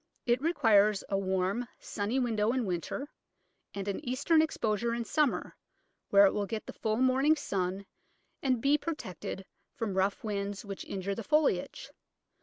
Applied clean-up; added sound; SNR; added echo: none; none; none; none.